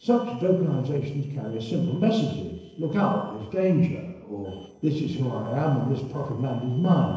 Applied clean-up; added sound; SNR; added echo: neural separator model SepFormer DNS4.